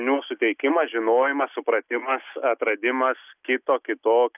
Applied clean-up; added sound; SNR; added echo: none; none; none; none.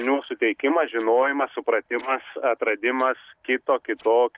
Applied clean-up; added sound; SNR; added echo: neural separator model SepFormer DNS4.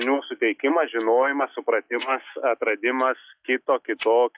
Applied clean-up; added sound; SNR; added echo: classical method log-MMSE.